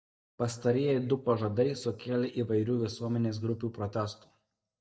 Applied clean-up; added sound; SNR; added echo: neural mask model DeepFilterNet 3.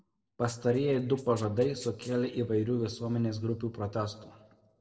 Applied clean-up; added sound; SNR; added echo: neural separator model SepFormer DNS4.